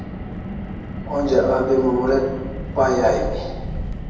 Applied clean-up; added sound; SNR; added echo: none; Car; 7 dB; reverberation time 1.0 s.